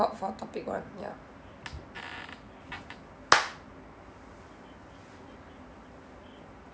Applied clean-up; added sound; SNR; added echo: none; none; none; none.